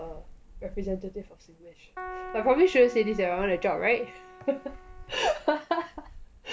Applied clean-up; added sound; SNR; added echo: none; Keyboard (musical) + Thunder / Rain; 15 dB; none.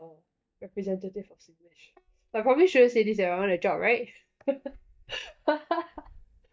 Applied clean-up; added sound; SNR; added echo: neural mask model DeepFilterNet 3.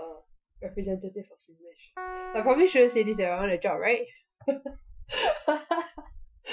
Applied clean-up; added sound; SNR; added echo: classical method Wiener filter.